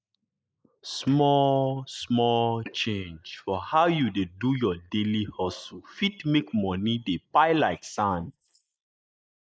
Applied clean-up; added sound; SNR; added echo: neural mask model Resemble Enhance denoiser.